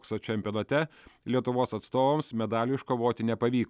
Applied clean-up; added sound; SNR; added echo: none; none; none; none.